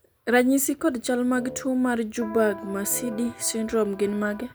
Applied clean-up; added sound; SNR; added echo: none; Electric guitar + Wind instrument, woodwind instrument; 15 dB; none.